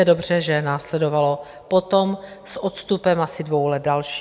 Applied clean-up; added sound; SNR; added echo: none; none; none; none.